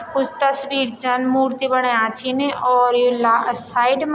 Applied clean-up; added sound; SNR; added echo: none; none; none; none.